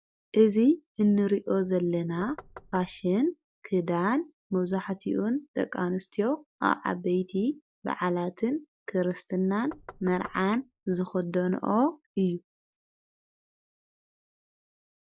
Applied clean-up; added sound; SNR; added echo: none; Knock; 19 dB; none.